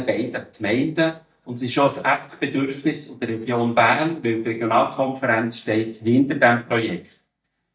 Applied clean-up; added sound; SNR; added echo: neural mask model DeepFilterNet 3.